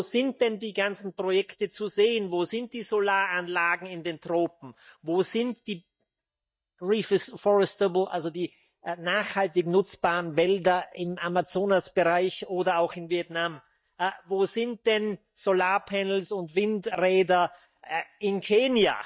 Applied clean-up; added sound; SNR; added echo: neural mask model DeepFilterNet 3.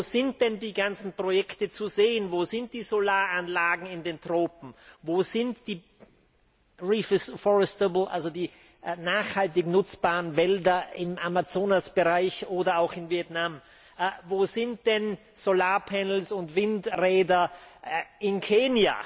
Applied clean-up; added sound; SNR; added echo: none; none; none; none.